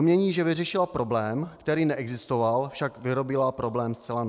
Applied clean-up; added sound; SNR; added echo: none; none; none; none.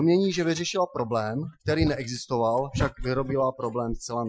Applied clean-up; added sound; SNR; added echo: classical method Wiener filter.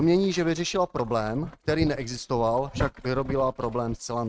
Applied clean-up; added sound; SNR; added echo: neural mask model RNNoise.